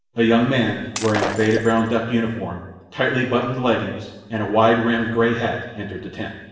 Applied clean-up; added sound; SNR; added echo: none; Shatter; 8 dB; reverberation time 1.0 s.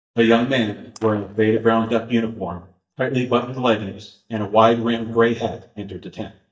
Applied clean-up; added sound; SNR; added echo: neural mask model DeepFilterNet 3.